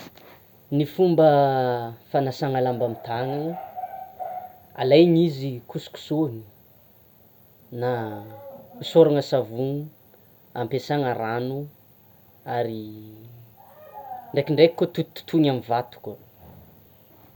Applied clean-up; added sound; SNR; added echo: none; none; none; none.